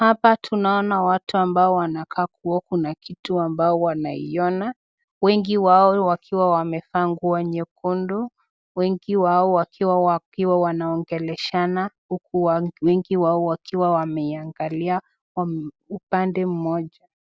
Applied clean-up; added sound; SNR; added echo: none; none; none; none.